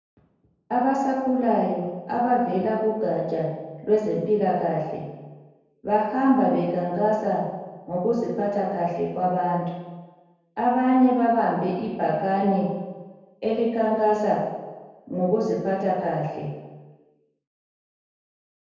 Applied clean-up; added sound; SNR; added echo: none; none; none; reverberation time 1.2 s.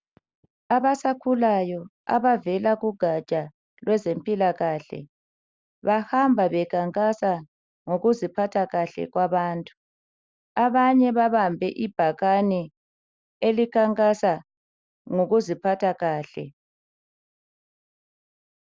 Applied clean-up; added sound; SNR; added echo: none; none; none; none.